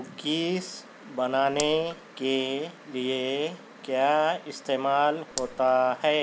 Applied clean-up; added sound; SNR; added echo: none; Raindrop; 12 dB; none.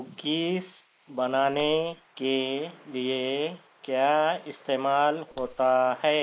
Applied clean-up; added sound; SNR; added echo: neural mask model Resemble Enhance denoiser.